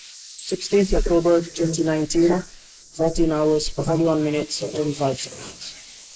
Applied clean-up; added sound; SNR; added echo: neural mask model Resemble Enhance denoiser.